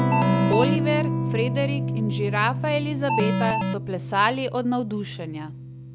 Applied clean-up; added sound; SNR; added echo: none; Electric guitar / Strum + Alarm; -2 dB; none.